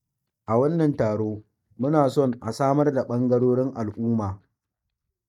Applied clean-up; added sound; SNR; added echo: neural mask model DeepFilterNet 3.